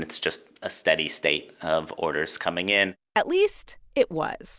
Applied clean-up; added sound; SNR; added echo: none; none; none; none.